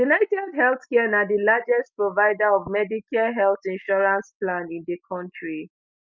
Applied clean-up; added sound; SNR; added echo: none; none; none; none.